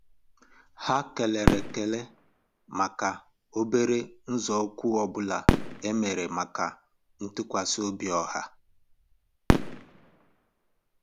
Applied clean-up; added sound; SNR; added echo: none; Fireworks; 1 dB; none.